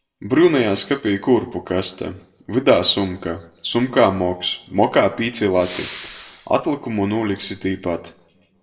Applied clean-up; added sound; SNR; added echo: none; Respiratory sounds; 9 dB; reverberation time 0.6 s.